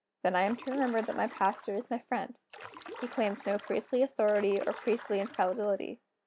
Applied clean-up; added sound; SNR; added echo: none; Stream; 16 dB; none.